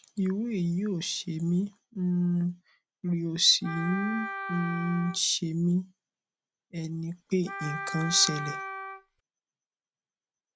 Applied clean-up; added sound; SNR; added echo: none; Wind instrument, woodwind instrument; 7 dB; none.